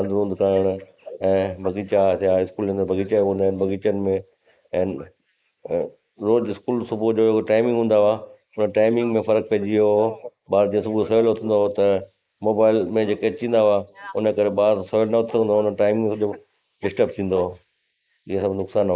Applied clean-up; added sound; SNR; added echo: neural mask model Resemble Enhance denoiser.